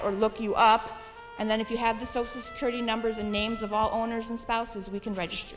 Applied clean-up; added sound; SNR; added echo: none; Trumpet; 17 dB; none.